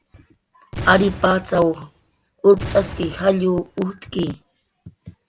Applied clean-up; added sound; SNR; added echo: none; Boom; 13 dB; none.